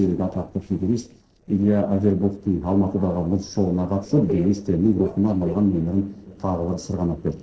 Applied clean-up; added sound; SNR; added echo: neural separator model SepFormer DNS4.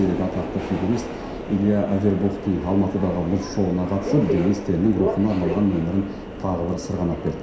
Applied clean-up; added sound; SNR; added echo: none; Subway, metro, underground; 7 dB; reverberation time 0.7 s.